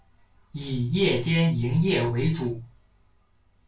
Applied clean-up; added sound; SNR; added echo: none; none; none; reverberation time 0.2 s.